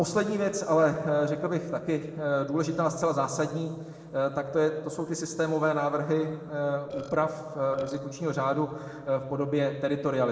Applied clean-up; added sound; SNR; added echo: neural separator model SepFormer DNS4.